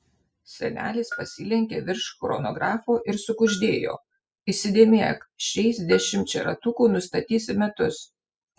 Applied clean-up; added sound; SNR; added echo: classical method spectral subtraction.